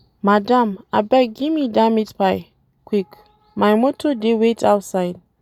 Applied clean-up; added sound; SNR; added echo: none; none; none; none.